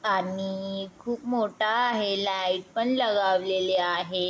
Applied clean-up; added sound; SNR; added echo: none; none; none; none.